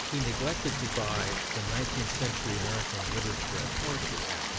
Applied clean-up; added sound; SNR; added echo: none; Sink (filling or washing) + Stream; -2 dB; none.